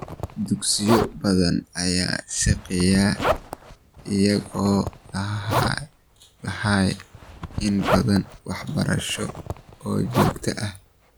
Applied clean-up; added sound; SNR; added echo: none; Zipper (clothing); 8 dB; none.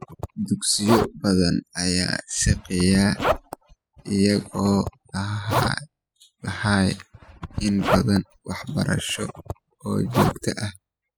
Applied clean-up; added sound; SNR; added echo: classical method spectral subtraction.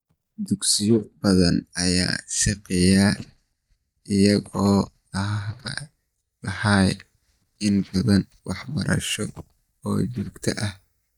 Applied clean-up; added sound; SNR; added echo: neural mask model DeepFilterNet 3.